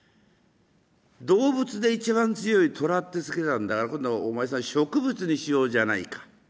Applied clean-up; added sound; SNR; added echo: none; none; none; none.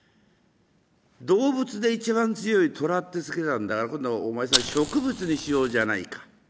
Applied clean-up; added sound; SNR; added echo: none; Fire; 4 dB; none.